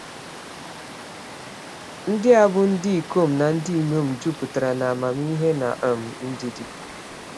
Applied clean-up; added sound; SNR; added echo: none; Water; 15 dB; none.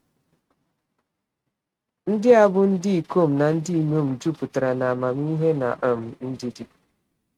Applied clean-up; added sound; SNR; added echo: neural mask model RNNoise.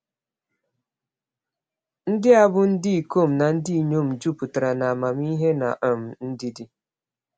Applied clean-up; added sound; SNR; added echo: none; none; none; none.